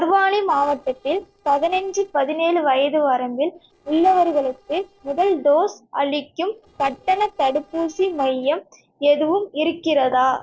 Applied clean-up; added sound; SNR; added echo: neural separator model SepFormer DNS4.